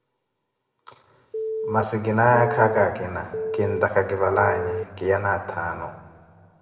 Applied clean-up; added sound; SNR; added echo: none; Telephone; 5 dB; reverberation time 2.0 s.